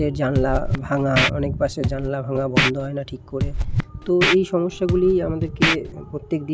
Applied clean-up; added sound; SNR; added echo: none; Scratching (performance technique); 2 dB; none.